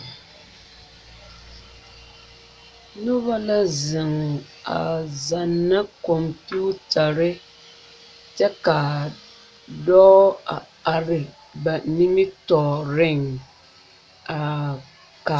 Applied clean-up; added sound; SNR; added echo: none; none; none; none.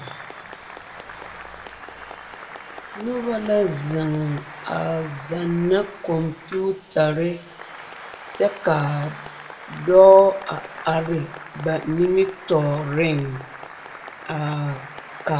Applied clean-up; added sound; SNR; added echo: none; Applause; 16 dB; reverberation time 0.5 s.